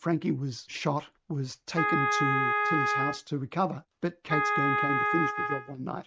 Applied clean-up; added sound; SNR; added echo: neural mask model RNNoise.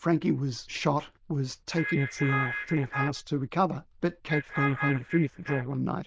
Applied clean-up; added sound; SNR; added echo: neural diffusion model UNIVERSE++.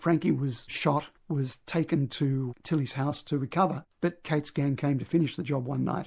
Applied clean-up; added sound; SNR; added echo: none; none; none; none.